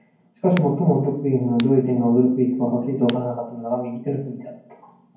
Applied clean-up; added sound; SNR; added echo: none; Crack; 18 dB; reverberation time 0.9 s.